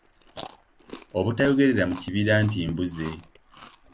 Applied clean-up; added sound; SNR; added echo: none; Chewing, mastication; 19 dB; none.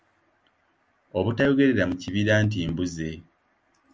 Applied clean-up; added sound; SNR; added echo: none; none; none; none.